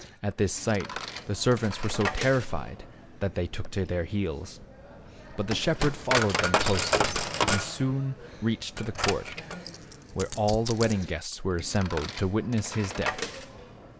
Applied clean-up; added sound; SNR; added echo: none; Coin (dropping); 4 dB; none.